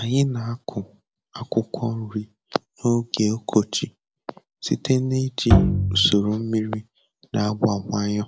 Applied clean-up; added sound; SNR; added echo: none; Bowed string instrument; -3 dB; none.